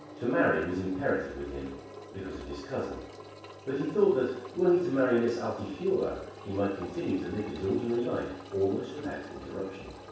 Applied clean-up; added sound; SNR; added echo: none; Engine; 16 dB; reverberation time 0.7 s.